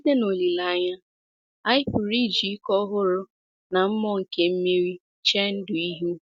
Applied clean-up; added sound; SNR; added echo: none; none; none; none.